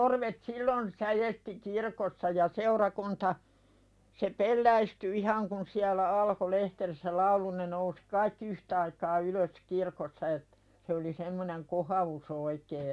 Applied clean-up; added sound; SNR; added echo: none; none; none; none.